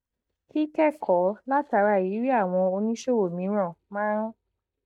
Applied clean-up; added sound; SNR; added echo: neural mask model DeepFilterNet 3.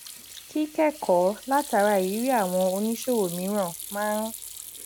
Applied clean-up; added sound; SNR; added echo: none; Sink (filling or washing) / Hands; 14 dB; none.